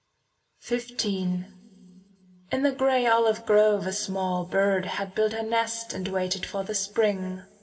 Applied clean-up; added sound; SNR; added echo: none; none; none; reverberation time 2.8 s.